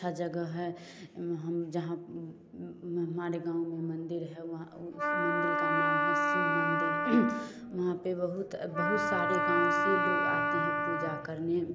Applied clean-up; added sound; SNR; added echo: none; Wind instrument, woodwind instrument; -4 dB; none.